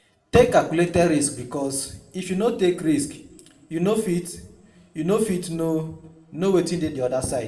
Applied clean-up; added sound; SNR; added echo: none; none; none; reverberation time 0.5 s.